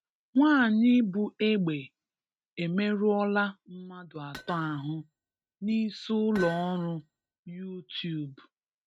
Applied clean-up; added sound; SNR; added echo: neural mask model RNNoise.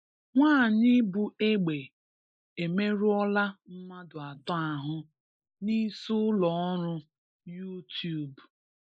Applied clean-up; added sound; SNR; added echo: neural mask model Resemble Enhance denoiser.